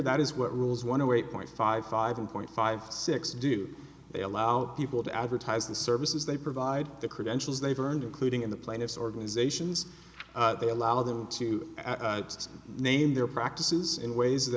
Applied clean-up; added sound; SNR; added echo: none; none; none; none.